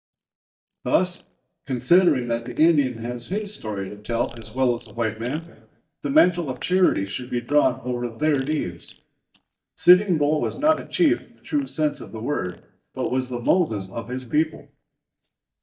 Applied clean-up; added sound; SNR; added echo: neural mask model DeepFilterNet 3.